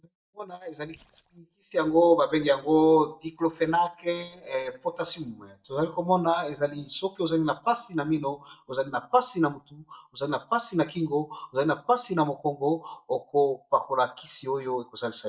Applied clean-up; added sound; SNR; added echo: neural mask model DeepFilterNet 3.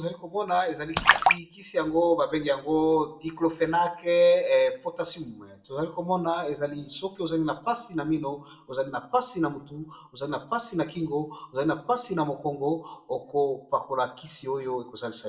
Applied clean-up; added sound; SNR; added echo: none; Splash, splatter; 0 dB; reverberation time 0.4 s.